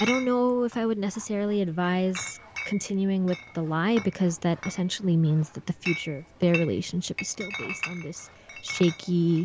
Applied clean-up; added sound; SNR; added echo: none; Chatter / Chink, clink; 13 dB; none.